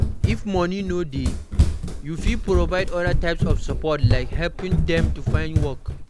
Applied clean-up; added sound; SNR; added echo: none; Run; -4 dB; none.